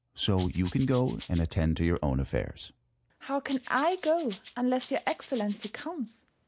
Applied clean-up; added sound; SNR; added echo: none; Rattle (instrument); 20 dB; none.